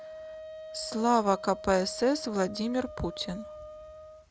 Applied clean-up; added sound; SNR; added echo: none; Wind instrument, woodwind instrument; 14 dB; none.